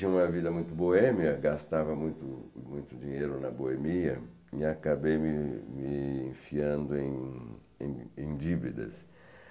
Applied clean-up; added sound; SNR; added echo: none; none; none; none.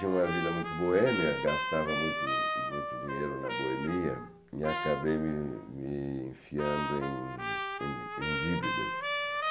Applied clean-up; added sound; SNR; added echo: none; Trumpet; 2 dB; none.